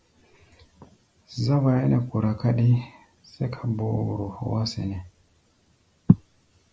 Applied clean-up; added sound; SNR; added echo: none; none; none; none.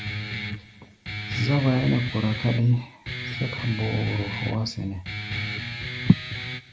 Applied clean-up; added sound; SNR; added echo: none; Guitar; 6 dB; none.